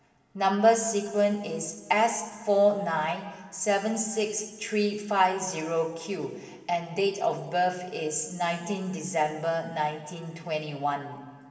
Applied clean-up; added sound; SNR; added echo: none; none; none; reverberation time 2.0 s.